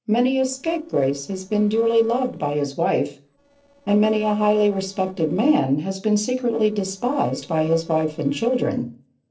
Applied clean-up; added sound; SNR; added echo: neural separator model SepFormer DNS4.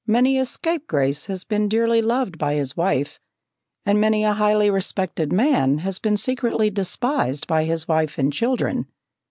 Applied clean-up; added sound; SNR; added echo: none; none; none; none.